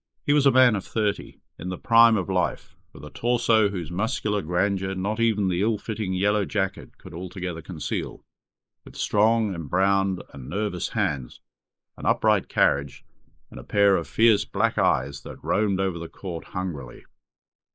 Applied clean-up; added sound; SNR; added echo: neural mask model Resemble Enhance denoiser.